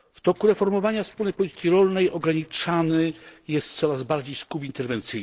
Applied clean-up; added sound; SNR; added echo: neural separator model SepFormer DNS4.